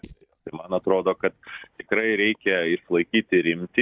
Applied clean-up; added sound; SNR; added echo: neural mask model DeepFilterNet 3.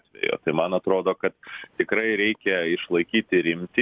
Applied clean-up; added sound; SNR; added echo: none; none; none; none.